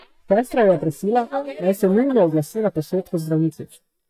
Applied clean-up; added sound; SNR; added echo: neural mask model DeepFilterNet 3.